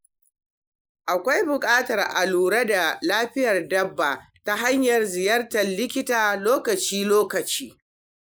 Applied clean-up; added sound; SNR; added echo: neural mask model Resemble Enhance denoiser.